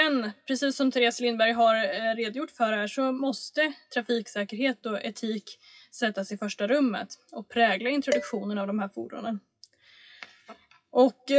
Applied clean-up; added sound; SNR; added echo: classical method WPE with log-MMSE.